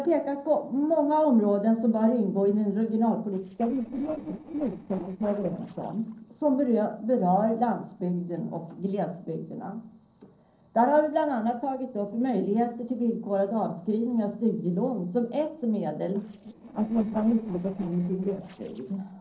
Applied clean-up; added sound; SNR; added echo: neural separator model SepFormer DNS4.